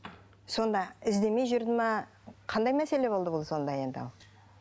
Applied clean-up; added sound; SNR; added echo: none; none; none; none.